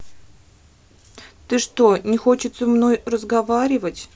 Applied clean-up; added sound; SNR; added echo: none; none; none; none.